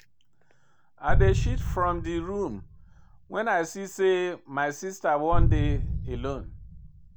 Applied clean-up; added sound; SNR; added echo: none; Boom; -2 dB; none.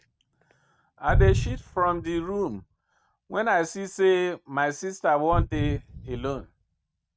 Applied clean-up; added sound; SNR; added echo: neural mask model RNNoise.